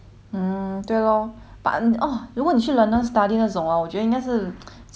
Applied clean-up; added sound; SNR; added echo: none; none; none; none.